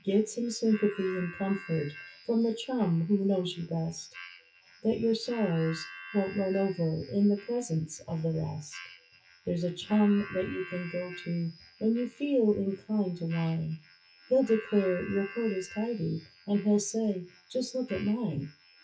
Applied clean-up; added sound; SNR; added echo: classical method WPE with log-MMSE.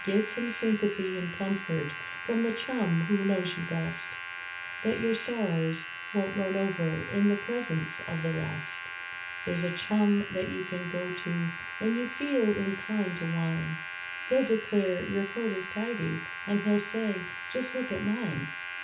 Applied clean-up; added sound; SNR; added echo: none; Domestic sounds, home sounds; 8 dB; reverberation time 0.2 s.